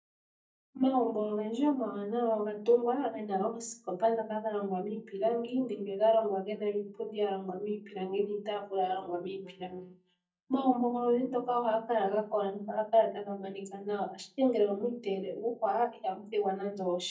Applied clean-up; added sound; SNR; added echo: neural mask model DeepFilterNet 3.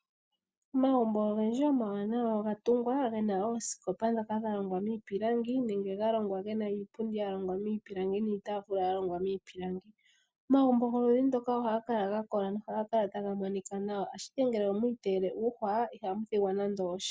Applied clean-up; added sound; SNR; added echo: none; none; none; none.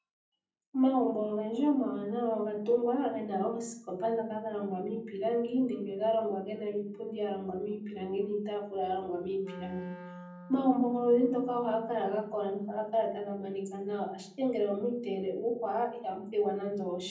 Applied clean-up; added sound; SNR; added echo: none; Wind instrument, woodwind instrument; 16 dB; reverberation time 0.6 s.